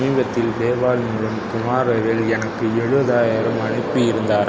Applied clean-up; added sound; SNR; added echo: none; none; none; none.